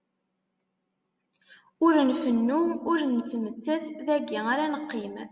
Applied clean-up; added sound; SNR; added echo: none; none; none; none.